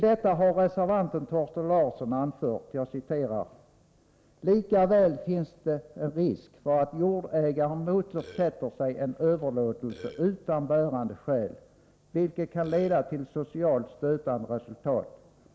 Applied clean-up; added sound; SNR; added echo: none; Burping, eructation; 18 dB; none.